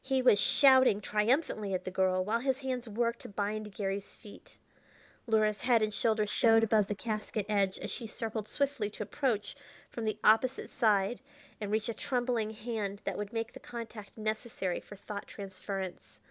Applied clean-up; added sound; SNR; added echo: neural mask model Resemble Enhance denoiser.